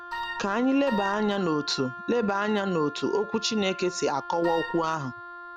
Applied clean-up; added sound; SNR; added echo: none; Wind instrument, woodwind instrument + Wind instrument, woodwind instrument; 10 dB; none.